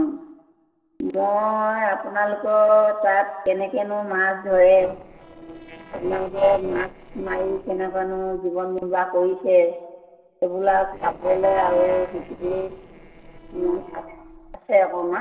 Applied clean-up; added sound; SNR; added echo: neural separator model SepFormer DNS4.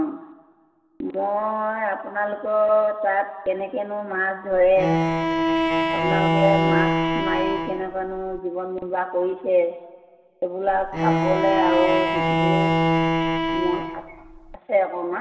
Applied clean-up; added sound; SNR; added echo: none; Bowed string instrument; -2 dB; reverberation time 1.8 s.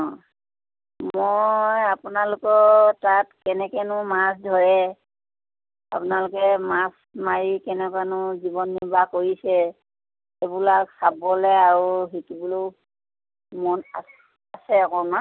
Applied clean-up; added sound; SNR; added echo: none; none; none; none.